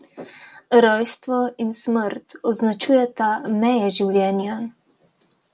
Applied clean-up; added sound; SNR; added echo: none; none; none; none.